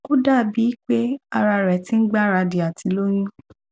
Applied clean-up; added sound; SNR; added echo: none; none; none; none.